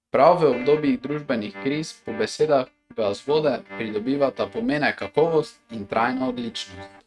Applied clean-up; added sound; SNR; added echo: neural mask model RNNoise.